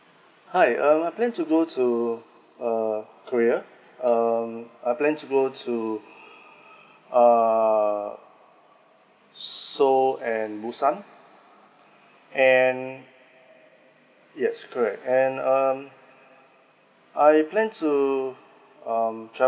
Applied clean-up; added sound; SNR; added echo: none; none; none; none.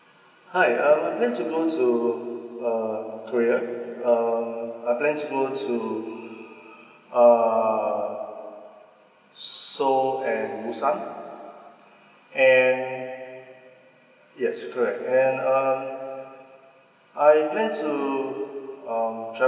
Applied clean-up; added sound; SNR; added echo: none; none; none; reverberation time 2.7 s.